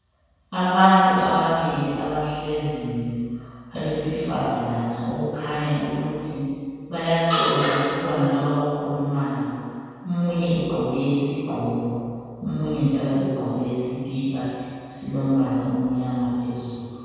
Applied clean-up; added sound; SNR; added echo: none; none; none; reverberation time 2.1 s.